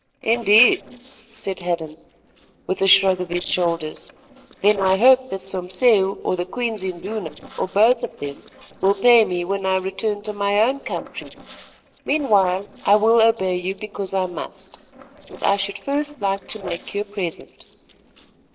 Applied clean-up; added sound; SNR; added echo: neural separator model SepFormer DNS4.